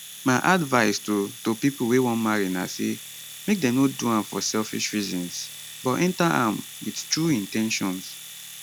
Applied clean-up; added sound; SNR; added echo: none; Domestic sounds, home sounds; 15 dB; none.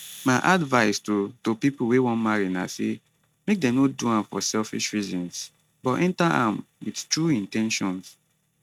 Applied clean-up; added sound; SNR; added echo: neural mask model RNNoise.